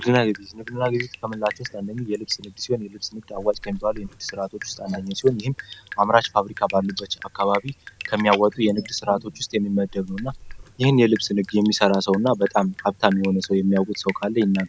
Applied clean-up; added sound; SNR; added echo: none; Drip; 18 dB; none.